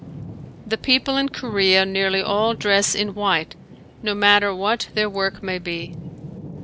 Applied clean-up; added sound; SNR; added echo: none; Thunder / Rain; 16 dB; none.